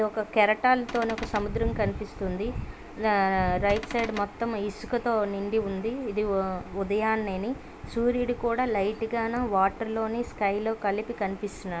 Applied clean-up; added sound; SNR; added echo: none; Cupboard open or close / Door; 10 dB; none.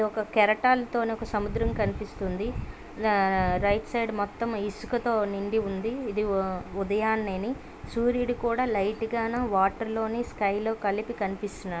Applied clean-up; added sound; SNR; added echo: none; none; none; none.